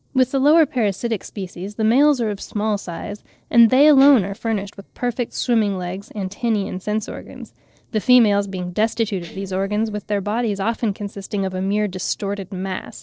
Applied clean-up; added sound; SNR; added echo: neural separator model SepFormer DNS4.